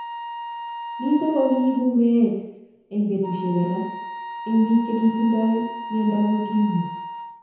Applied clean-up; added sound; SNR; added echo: none; Wind instrument, woodwind instrument; 11 dB; reverberation time 0.9 s.